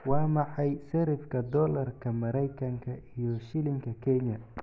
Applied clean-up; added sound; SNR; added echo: none; none; none; none.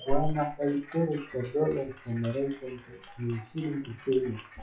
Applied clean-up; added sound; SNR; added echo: classical method WPE with log-MMSE.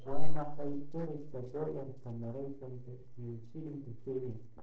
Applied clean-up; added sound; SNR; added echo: neural separator model SepFormer DNS4.